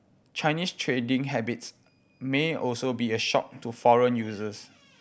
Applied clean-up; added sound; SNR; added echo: none; none; none; none.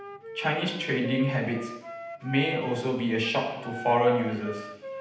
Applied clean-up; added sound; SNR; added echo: none; Wind instrument, woodwind instrument; 13 dB; reverberation time 0.9 s.